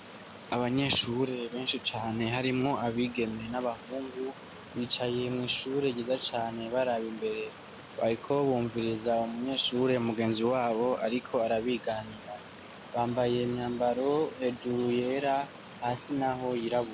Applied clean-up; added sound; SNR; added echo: none; Stream; 16 dB; none.